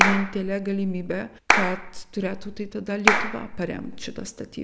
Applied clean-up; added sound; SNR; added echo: none; Clapping; -3 dB; none.